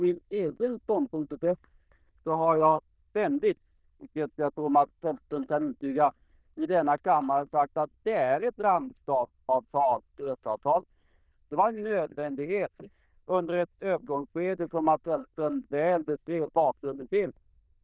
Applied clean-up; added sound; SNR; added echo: neural diffusion model UNIVERSE++.